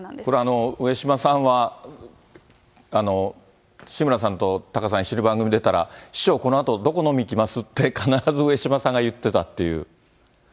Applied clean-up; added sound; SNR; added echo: none; none; none; none.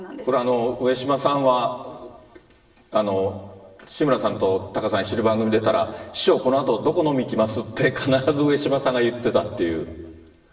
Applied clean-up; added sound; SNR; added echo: none; none; none; reverberation time 1.3 s.